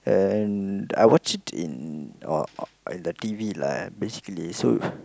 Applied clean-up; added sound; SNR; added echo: none; none; none; none.